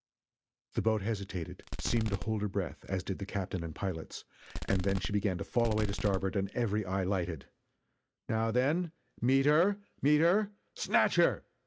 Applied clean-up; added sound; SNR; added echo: none; Fireworks; 5 dB; none.